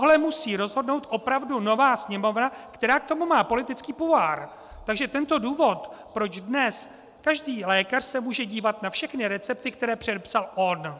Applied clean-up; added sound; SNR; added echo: none; none; none; none.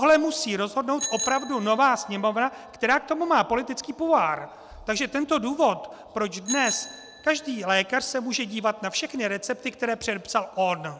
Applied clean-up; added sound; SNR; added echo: none; Bicycle bell; 15 dB; none.